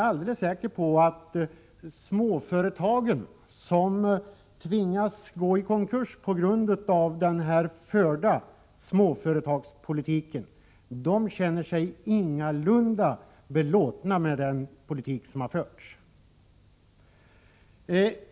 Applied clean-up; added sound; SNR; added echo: none; none; none; none.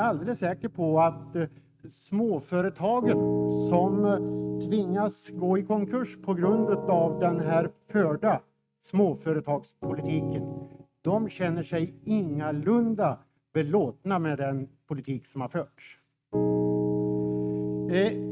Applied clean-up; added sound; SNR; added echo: neural mask model RNNoise.